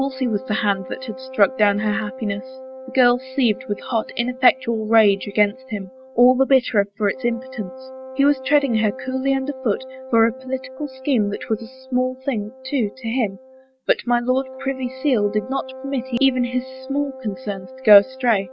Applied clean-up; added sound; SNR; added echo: none; Wind instrument, woodwind instrument; 15 dB; none.